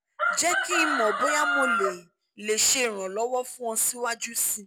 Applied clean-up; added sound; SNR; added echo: none; Chicken, rooster; -1 dB; none.